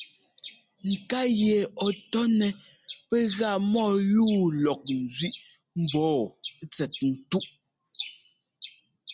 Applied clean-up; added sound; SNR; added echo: none; none; none; none.